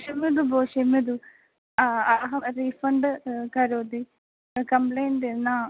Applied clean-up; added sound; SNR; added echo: none; none; none; none.